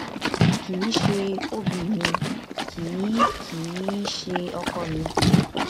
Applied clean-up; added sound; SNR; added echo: none; Livestock, farm animals, working animals; -4 dB; none.